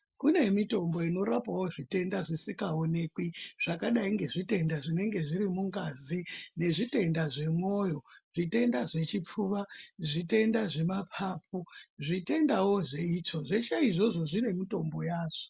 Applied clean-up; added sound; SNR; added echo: none; none; none; none.